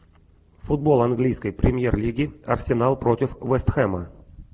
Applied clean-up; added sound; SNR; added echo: none; none; none; none.